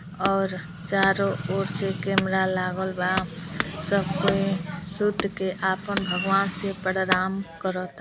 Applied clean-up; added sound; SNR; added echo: none; Wood / Domestic sounds, home sounds; 10 dB; none.